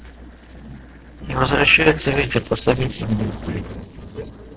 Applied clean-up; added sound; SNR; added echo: neural separator model SepFormer DNS4.